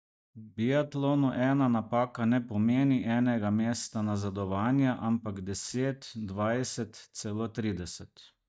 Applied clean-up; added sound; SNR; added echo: neural mask model DeepFilterNet 3.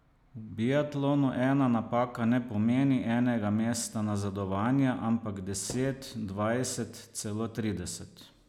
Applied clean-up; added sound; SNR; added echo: none; Thump, thud; 19 dB; none.